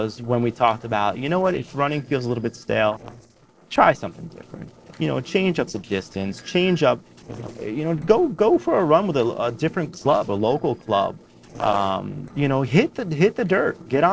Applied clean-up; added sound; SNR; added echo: neural separator model SepFormer DNS4.